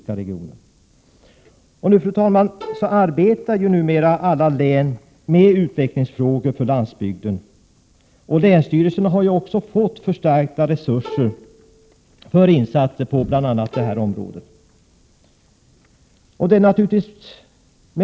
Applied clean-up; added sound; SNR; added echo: none; Bowed string instrument; 16 dB; none.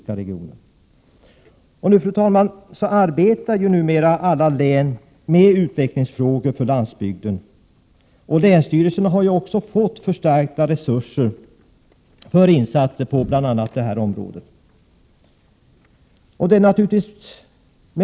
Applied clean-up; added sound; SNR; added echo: none; none; none; none.